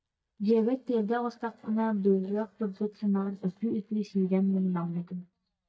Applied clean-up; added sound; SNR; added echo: neural mask model DeepFilterNet 3.